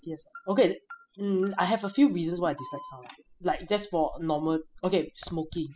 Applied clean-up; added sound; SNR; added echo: classical method spectral subtraction.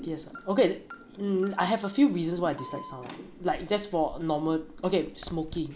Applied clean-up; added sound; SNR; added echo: none; Thunder / Rain + Alarm; 16 dB; none.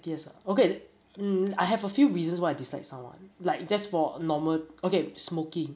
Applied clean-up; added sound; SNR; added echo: none; none; none; none.